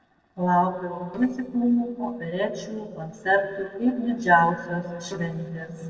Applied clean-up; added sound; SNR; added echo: neural separator model SepFormer DNS4.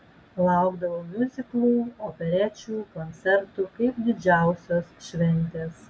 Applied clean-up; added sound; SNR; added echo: none; none; none; none.